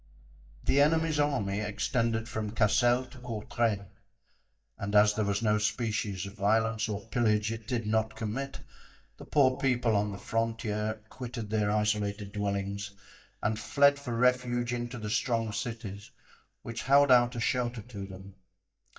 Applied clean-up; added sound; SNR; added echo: neural mask model DeepFilterNet 3.